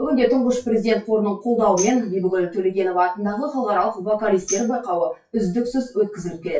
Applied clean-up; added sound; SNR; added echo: classical method WPE with log-MMSE.